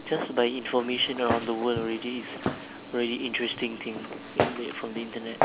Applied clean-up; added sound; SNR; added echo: none; Walk, footsteps; 4 dB; none.